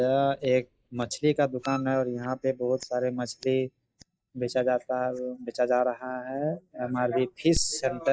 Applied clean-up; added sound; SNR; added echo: neural mask model DeepFilterNet 3.